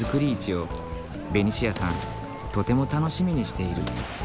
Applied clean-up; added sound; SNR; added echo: none; Boom; 15 dB; none.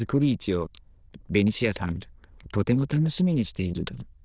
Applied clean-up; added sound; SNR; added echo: neural diffusion model UNIVERSE++.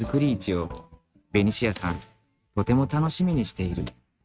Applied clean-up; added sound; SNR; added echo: neural mask model RNNoise.